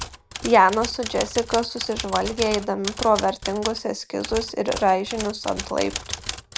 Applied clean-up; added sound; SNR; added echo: none; Typewriter; 10 dB; none.